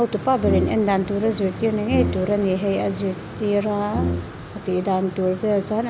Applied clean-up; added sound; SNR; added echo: none; Brass instrument; 5 dB; none.